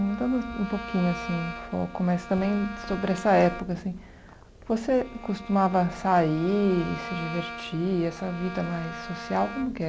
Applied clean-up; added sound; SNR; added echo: none; Bowed string instrument; 13 dB; none.